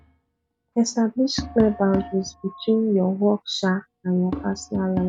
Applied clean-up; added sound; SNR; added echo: none; Tap; 14 dB; none.